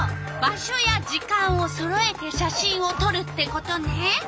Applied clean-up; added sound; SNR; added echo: none; none; none; none.